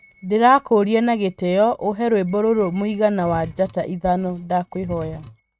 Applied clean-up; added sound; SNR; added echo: neural mask model RNNoise.